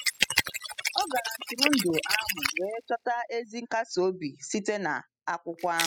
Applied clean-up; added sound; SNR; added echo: classical method spectral subtraction.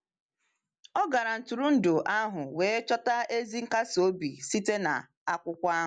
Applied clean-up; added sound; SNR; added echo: none; none; none; none.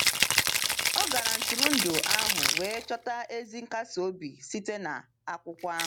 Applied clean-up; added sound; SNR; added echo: none; Rattle (instrument); -5 dB; none.